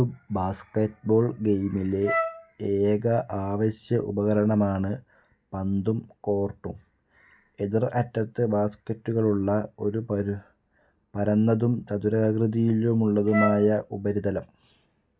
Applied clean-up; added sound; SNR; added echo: none; Wind instrument, woodwind instrument; 5 dB; none.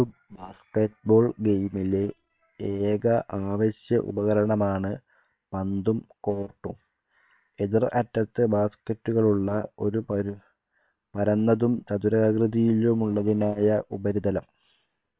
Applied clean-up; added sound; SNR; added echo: neural separator model SepFormer WHAM!.